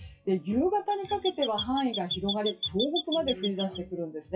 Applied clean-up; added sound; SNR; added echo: classical method WPE with log-MMSE.